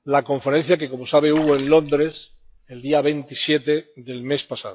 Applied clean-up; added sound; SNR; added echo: classical method log-MMSE.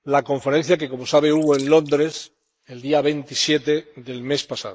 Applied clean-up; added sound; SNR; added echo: neural mask model Resemble Enhance denoiser.